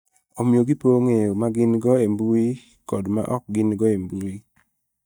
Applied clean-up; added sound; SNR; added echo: neural mask model DeepFilterNet 3.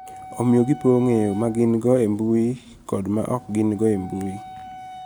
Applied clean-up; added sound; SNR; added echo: none; Wind instrument, woodwind instrument; 19 dB; none.